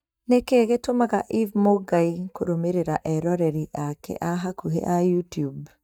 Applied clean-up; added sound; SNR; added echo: neural mask model DeepFilterNet 3.